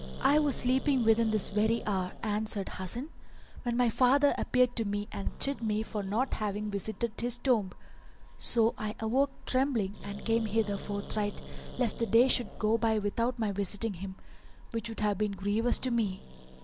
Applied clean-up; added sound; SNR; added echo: none; Growling; 11 dB; none.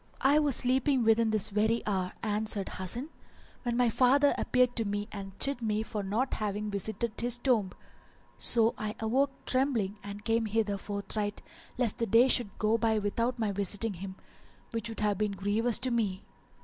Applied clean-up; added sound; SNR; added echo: none; none; none; none.